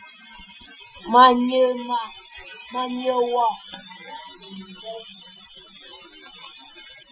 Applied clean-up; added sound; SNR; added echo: classical method Wiener filter.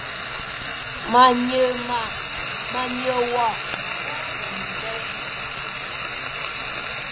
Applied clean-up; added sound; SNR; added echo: none; Frying (food); 5 dB; none.